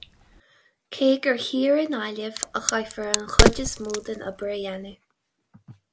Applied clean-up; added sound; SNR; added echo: none; Crack; 0 dB; none.